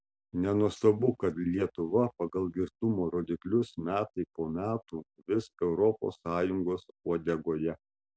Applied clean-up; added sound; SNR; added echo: none; none; none; none.